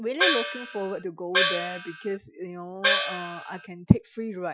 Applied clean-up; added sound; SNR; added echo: classical method Wiener filter.